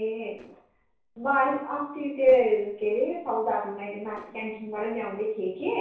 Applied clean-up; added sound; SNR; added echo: neural separator model SepFormer DNS4.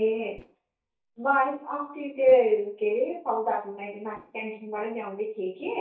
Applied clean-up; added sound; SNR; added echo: neural mask model DeepFilterNet 3.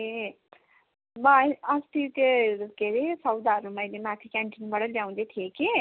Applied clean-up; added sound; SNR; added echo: none; none; none; none.